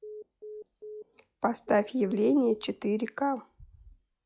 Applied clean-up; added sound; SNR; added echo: classical method log-MMSE.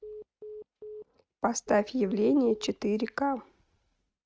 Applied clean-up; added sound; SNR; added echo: neural mask model RNNoise.